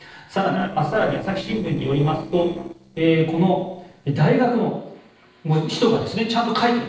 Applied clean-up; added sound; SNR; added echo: neural separator model SepFormer DNS4.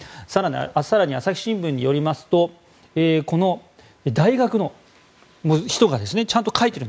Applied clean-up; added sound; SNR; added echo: none; none; none; none.